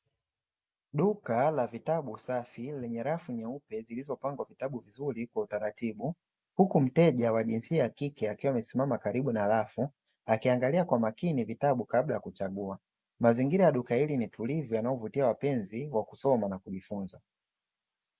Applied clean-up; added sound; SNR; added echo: none; none; none; none.